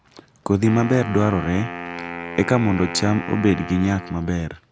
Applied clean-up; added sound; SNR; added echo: none; Wind instrument, woodwind instrument; 11 dB; none.